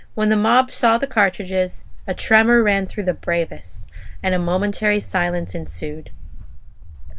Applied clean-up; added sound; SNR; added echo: none; Walk, footsteps; 9 dB; none.